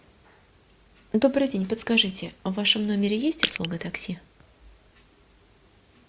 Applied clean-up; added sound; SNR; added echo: none; Crushing; 1 dB; none.